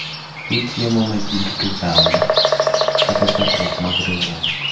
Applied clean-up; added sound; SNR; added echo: none; Bird vocalization, bird call, bird song; -4 dB; reverberation time 0.3 s.